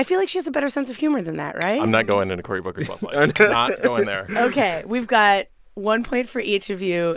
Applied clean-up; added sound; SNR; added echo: none; Shatter; 18 dB; none.